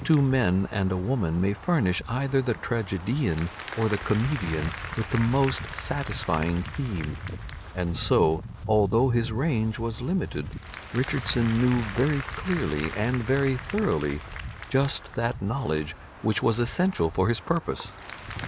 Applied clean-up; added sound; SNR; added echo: none; Wind + Applause; 11 dB; none.